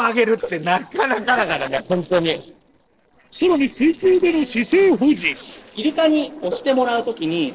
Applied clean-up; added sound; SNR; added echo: neural separator model SepFormer DNS4.